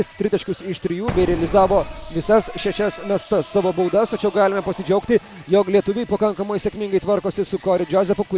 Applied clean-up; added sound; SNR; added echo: none; Explosion; 11 dB; none.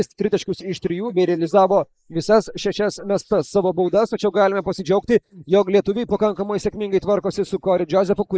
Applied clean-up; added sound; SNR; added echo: neural mask model Resemble Enhance denoiser.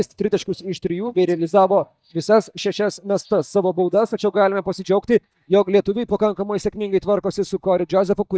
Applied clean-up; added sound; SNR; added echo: neural mask model DeepFilterNet 3.